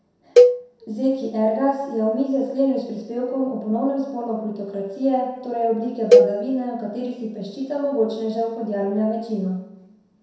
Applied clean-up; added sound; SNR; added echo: none; Cowbell; -4 dB; reverberation time 0.7 s.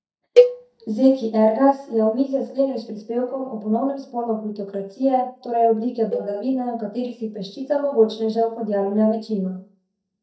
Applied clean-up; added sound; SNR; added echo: neural mask model DeepFilterNet 3.